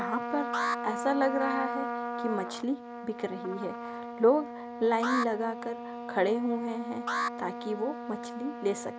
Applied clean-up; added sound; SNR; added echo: none; Trumpet + Alarm; 4 dB; none.